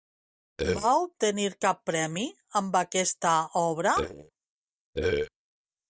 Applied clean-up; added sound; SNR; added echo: neural mask model DeepFilterNet 3.